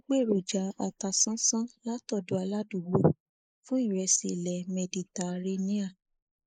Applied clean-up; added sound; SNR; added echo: neural mask model Resemble Enhance denoiser.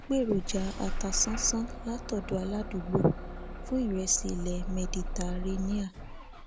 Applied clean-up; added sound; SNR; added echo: none; Engine starting / Bus; 4 dB; none.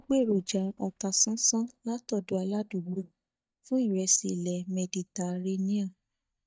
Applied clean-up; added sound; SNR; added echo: neural mask model DeepFilterNet 3.